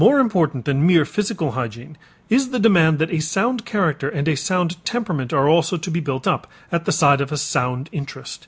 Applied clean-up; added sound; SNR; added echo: none; none; none; none.